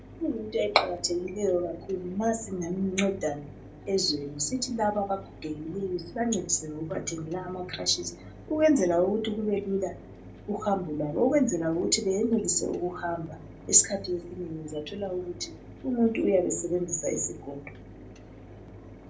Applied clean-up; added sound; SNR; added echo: none; Mechanisms; 17 dB; reverberation time 0.2 s.